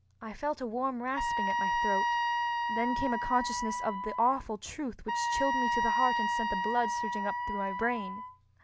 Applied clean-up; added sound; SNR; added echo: none; Wind instrument, woodwind instrument; -2 dB; none.